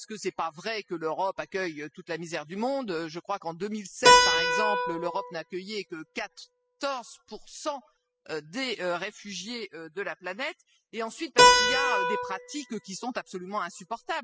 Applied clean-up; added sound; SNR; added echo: classical method spectral subtraction.